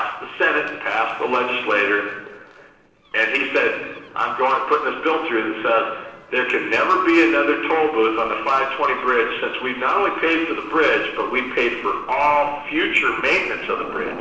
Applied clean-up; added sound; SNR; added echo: neural separator model SepFormer DNS4.